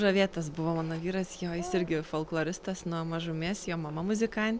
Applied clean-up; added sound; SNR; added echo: none; none; none; none.